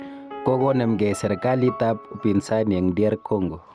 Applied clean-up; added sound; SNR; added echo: none; Piano; 16 dB; none.